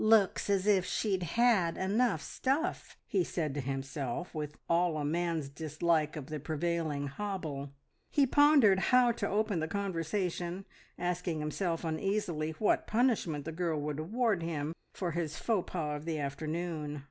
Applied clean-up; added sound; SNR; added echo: none; none; none; none.